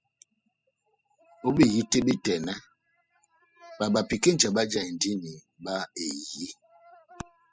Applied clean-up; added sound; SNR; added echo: classical method spectral subtraction.